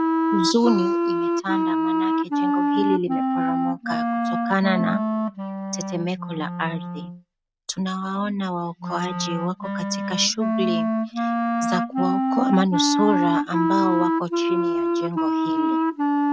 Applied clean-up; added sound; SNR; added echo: neural mask model RNNoise.